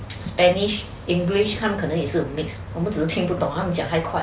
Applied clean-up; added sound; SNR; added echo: none; none; none; none.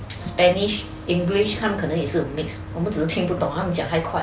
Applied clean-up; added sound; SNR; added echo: none; Bowed string instrument + Brass instrument; 20 dB; none.